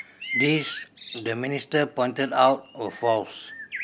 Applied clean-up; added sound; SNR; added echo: none; Bird; 11 dB; none.